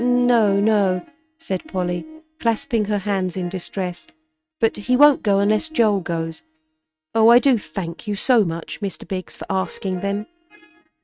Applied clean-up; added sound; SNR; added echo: neural mask model RNNoise.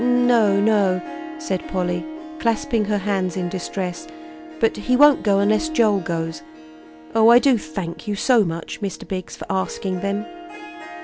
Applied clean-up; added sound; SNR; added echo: none; Harp; 13 dB; none.